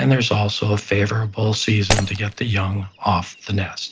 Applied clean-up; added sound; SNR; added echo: none; Shatter; 7 dB; none.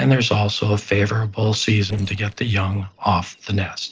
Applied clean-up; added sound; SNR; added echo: neural separator model SepFormer DNS4.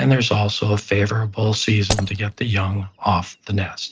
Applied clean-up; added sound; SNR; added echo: neural mask model RNNoise.